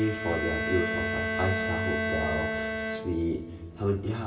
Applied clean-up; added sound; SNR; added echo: none; Bowed string instrument; 1 dB; reverberation time 2.0 s.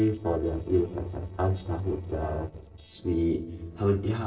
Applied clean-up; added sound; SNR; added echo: neural separator model SepFormer DNS4.